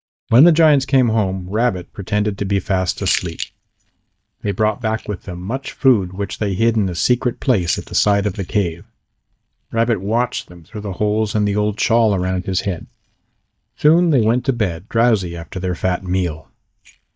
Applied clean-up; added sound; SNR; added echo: neural mask model DeepFilterNet 3.